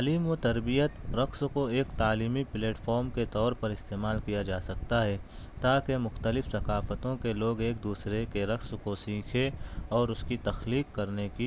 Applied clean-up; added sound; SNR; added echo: none; none; none; none.